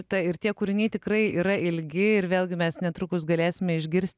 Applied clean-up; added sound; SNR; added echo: none; none; none; none.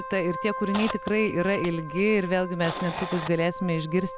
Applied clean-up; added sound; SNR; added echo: none; Camera + Wind instrument, woodwind instrument; 9 dB; none.